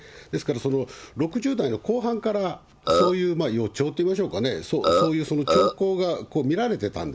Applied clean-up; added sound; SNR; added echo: none; Burping, eructation; -3 dB; none.